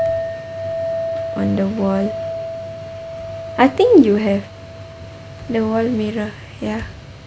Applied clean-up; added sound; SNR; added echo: none; Chink, clink; 8 dB; none.